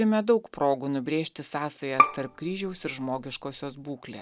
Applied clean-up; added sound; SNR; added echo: none; Bowed string instrument; 1 dB; none.